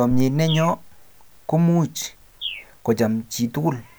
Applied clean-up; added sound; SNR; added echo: none; Bird; 17 dB; none.